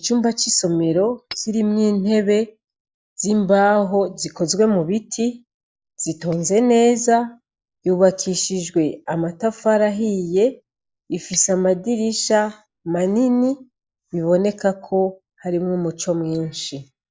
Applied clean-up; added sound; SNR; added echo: neural mask model DeepFilterNet 3.